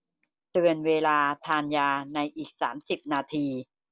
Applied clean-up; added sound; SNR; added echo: none; none; none; none.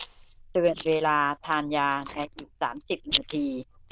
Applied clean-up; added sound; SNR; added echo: neural diffusion model UNIVERSE++.